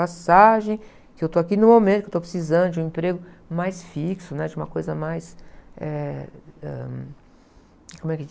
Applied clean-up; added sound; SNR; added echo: none; none; none; none.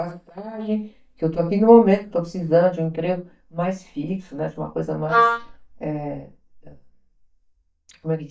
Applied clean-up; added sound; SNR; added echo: neural mask model DeepFilterNet 3.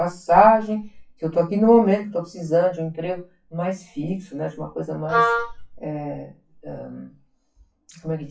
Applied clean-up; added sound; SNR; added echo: classical method WPE with log-MMSE.